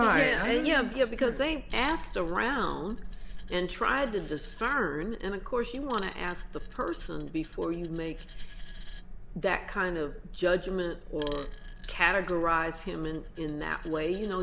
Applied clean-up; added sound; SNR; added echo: none; Coin (dropping); 20 dB; none.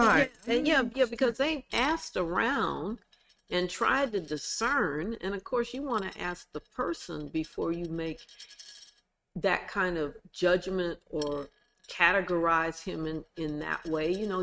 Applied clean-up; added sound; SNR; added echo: neural mask model RNNoise.